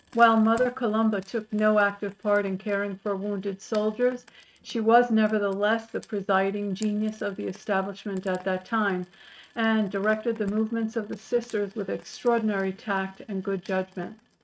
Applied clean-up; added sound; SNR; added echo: neural mask model RNNoise.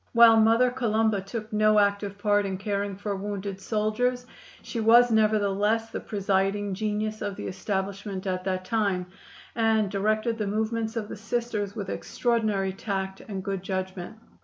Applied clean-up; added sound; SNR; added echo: none; none; none; none.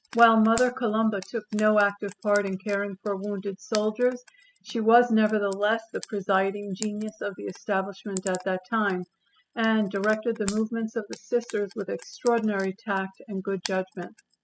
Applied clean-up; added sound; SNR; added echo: classical method spectral subtraction.